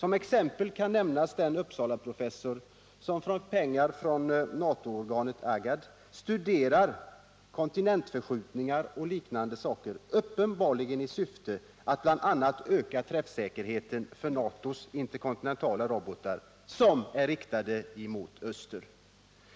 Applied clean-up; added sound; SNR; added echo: none; none; none; none.